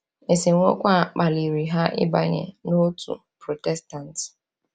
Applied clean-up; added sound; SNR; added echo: none; none; none; none.